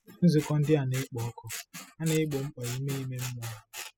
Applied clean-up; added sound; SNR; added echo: classical method spectral subtraction.